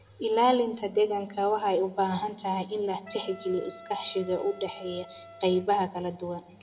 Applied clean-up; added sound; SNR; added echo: none; Wind instrument, woodwind instrument; 19 dB; reverberation time 0.7 s.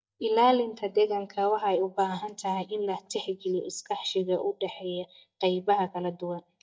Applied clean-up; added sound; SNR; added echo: neural mask model DeepFilterNet 3.